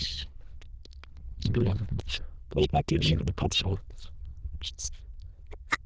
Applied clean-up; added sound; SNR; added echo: neural diffusion model UNIVERSE++.